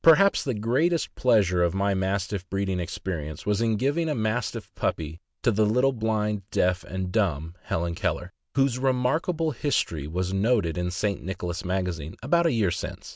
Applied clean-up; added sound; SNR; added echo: none; none; none; none.